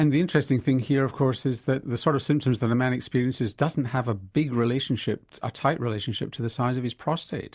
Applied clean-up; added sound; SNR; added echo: none; none; none; none.